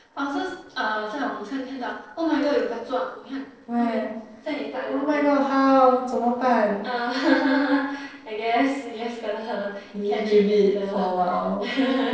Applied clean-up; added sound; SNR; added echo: neural separator model SepFormer DNS4.